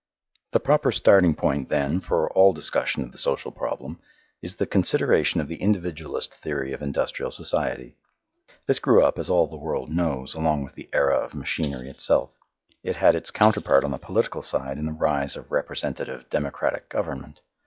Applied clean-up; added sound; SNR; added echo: classical method log-MMSE.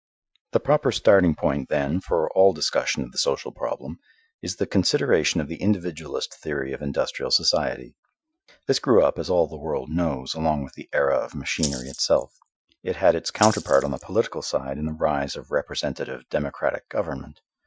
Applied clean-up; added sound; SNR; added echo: classical method Wiener filter.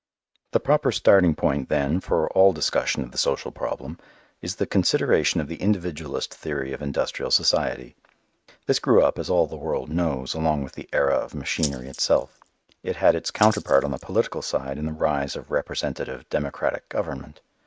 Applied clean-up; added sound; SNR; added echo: neural mask model RNNoise.